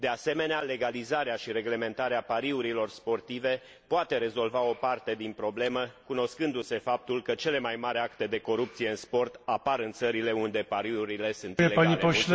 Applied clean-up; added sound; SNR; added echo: none; none; none; none.